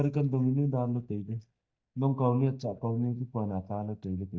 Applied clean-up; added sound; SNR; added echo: neural mask model DeepFilterNet 3.